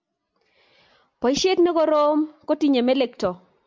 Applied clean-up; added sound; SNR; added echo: none; none; none; none.